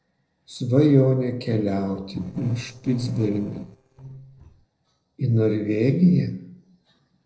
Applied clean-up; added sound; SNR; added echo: neural separator model SepFormer DNS4.